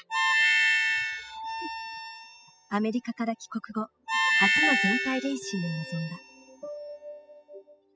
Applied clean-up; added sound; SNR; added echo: classical method spectral subtraction.